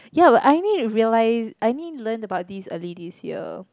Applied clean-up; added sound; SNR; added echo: none; none; none; none.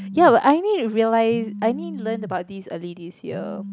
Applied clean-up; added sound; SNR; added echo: none; Telephone; 15 dB; none.